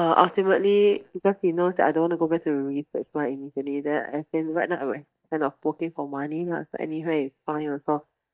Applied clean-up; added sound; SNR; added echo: neural mask model DeepFilterNet 3.